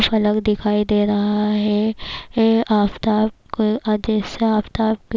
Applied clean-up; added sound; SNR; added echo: none; none; none; none.